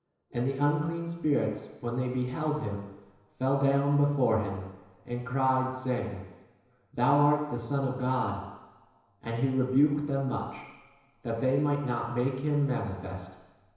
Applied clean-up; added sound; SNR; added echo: none; none; none; reverberation time 1.0 s.